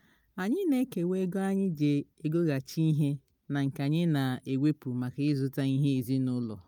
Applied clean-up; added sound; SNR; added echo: none; none; none; none.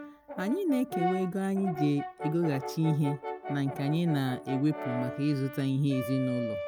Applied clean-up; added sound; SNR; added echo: none; Brass instrument; 8 dB; none.